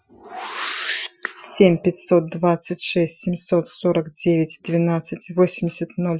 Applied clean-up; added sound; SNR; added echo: classical method Wiener filter.